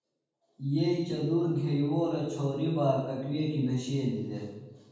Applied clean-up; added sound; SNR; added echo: none; none; none; reverberation time 1.2 s.